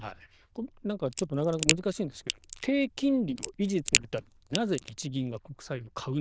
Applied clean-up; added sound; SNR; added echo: neural diffusion model UNIVERSE++.